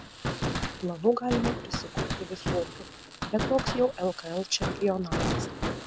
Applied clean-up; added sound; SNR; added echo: none; Fireworks; 2 dB; none.